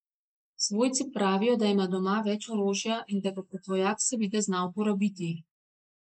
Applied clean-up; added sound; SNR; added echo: neural mask model Resemble Enhance denoiser.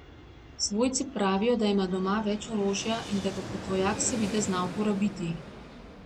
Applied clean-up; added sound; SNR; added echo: none; Fixed-wing aircraft, airplane; 11 dB; none.